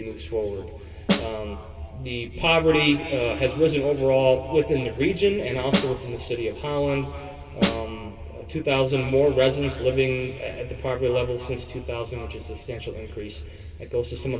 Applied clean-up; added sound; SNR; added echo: none; Snare drum; 3 dB; reverberation time 2.9 s.